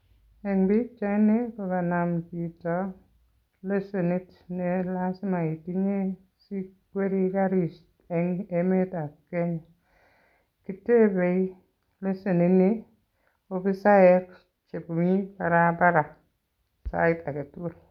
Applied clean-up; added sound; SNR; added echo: none; none; none; none.